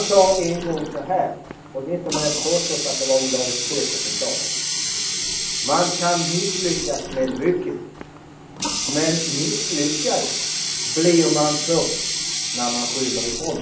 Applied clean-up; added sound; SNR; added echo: none; Water tap, faucet; 2 dB; reverberation time 0.6 s.